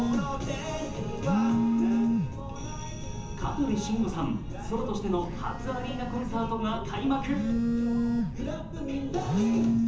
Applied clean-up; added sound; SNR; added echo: none; Telephone; -3 dB; reverberation time 0.7 s.